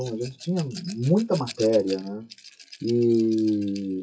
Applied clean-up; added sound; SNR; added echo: classical method WPE with log-MMSE.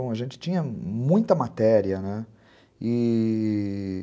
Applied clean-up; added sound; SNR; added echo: none; none; none; none.